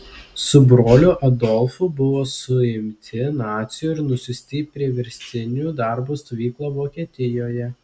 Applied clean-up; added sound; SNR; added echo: none; none; none; none.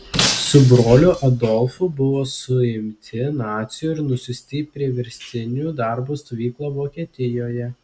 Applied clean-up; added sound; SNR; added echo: none; Shatter; 6 dB; none.